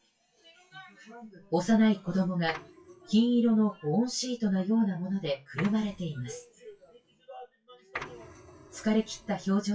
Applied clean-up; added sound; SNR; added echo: classical method WPE with log-MMSE.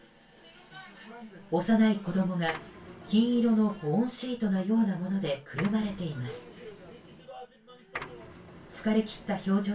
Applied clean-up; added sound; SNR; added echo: none; Printer; 16 dB; reverberation time 0.2 s.